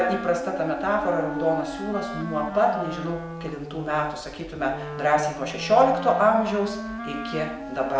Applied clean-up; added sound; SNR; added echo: none; Wind instrument, woodwind instrument; 10 dB; none.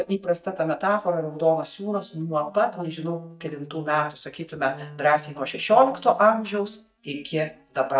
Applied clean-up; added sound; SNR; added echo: neural mask model DeepFilterNet 3.